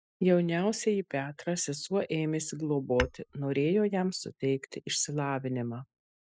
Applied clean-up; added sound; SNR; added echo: classical method spectral subtraction.